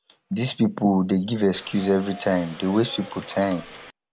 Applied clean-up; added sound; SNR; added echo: none; Subway, metro, underground / Doorbell; 17 dB; none.